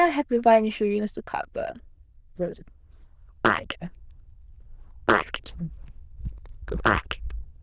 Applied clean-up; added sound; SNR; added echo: neural diffusion model UNIVERSE++.